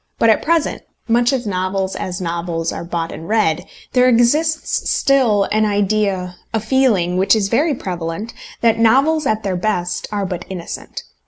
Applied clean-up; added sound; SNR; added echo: none; none; none; none.